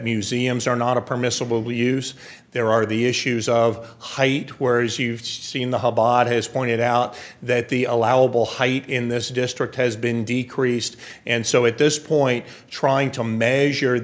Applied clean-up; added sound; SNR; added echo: none; none; none; none.